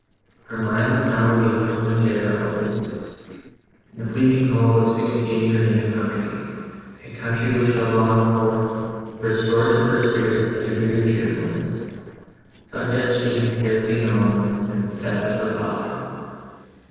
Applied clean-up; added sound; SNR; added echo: neural separator model SepFormer DNS4.